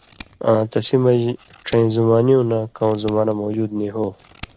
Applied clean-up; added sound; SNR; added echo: none; Scissors; 15 dB; none.